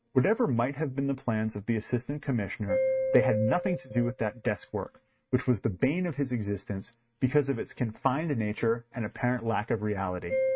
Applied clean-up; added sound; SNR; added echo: neural mask model RNNoise.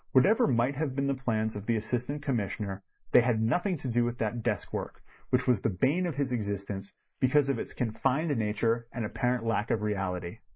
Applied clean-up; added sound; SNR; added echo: neural mask model Resemble Enhance denoiser.